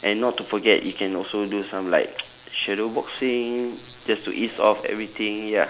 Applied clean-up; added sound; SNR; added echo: none; none; none; none.